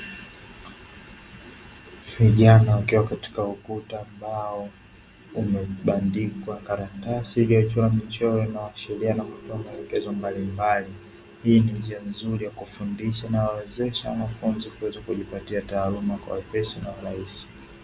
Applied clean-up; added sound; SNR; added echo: none; none; none; none.